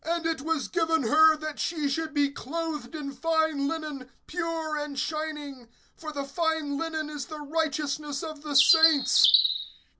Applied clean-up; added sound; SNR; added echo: none; Bird; -4 dB; none.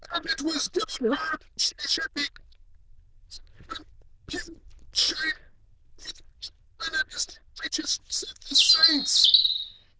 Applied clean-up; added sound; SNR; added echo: neural diffusion model UNIVERSE++.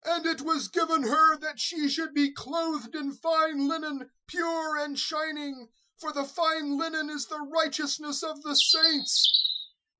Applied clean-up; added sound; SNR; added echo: classical method Wiener filter.